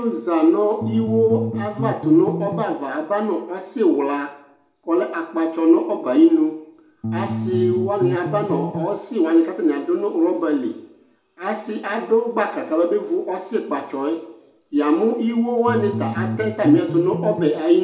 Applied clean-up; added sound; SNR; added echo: none; Bass guitar; 6 dB; reverberation time 0.3 s.